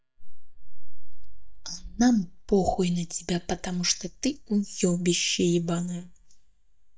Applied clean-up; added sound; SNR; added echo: neural mask model DeepFilterNet 3.